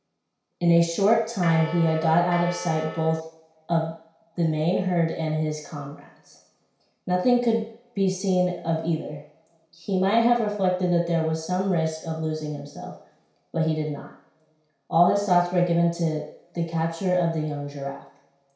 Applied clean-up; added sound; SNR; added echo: none; Bell; 11 dB; reverberation time 0.6 s.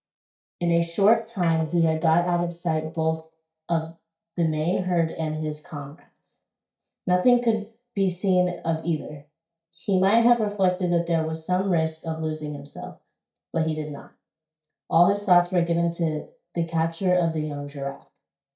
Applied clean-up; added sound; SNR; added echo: neural mask model DeepFilterNet 3.